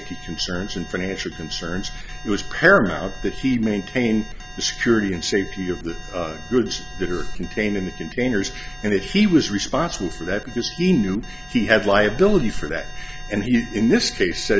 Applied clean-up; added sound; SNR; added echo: none; Alarm; 19 dB; none.